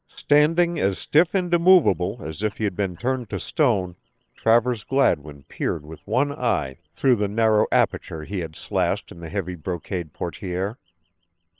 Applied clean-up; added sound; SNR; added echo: neural separator model SepFormer WHAM!.